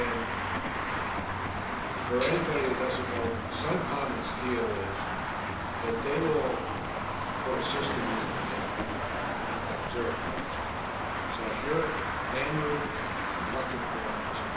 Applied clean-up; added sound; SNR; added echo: none; Traffic noise, roadway noise; -2 dB; reverberation time 1.0 s.